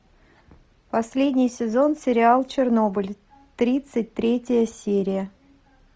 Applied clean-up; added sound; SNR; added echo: none; none; none; none.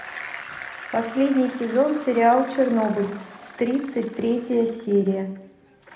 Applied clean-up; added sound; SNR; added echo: none; Bicycle; 16 dB; reverberation time 0.7 s.